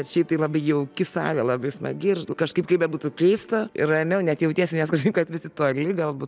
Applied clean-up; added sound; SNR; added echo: none; none; none; none.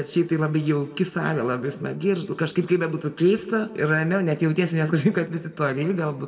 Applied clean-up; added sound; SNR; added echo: none; none; none; reverberation time 1.0 s.